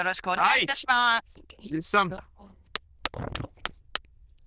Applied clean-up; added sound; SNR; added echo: neural diffusion model UNIVERSE++.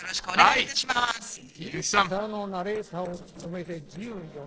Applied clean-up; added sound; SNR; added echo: neural separator model SepFormer DNS4.